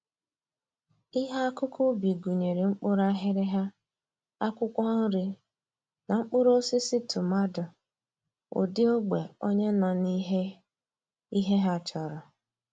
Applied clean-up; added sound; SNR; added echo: none; none; none; none.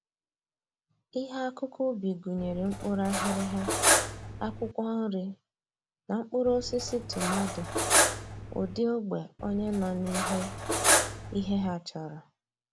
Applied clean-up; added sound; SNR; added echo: none; Cutlery, silverware; -5 dB; none.